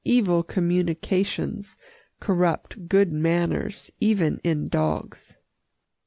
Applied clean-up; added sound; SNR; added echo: none; none; none; none.